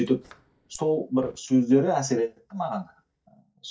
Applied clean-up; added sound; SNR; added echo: neural mask model DeepFilterNet 3.